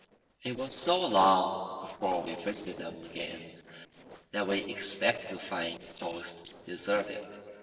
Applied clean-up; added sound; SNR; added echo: neural separator model SepFormer DNS4.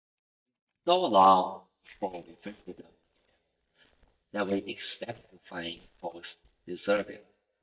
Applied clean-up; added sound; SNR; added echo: neural mask model DeepFilterNet 3.